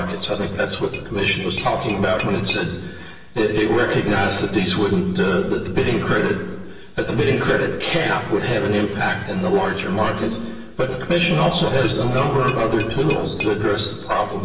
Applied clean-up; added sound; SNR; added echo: none; Tap / Glass; 14 dB; reverberation time 1.2 s.